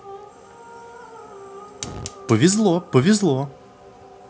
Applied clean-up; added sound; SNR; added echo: none; Fire; 20 dB; none.